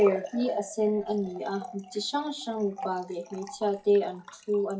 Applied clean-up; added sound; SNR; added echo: classical method WPE with log-MMSE.